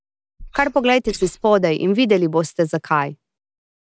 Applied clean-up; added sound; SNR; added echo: neural mask model Resemble Enhance denoiser.